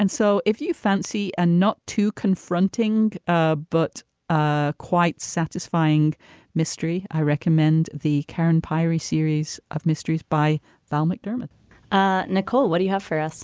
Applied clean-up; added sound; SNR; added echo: none; none; none; none.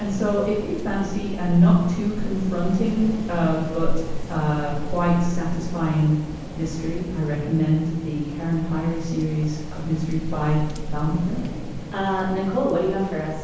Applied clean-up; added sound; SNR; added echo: none; Rain; 5 dB; reverberation time 1.1 s.